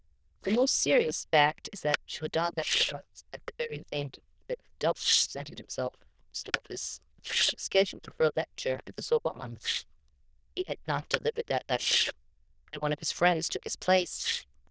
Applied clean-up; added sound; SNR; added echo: neural diffusion model UNIVERSE++.